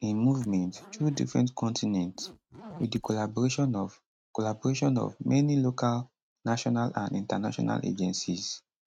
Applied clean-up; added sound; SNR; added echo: neural mask model RNNoise.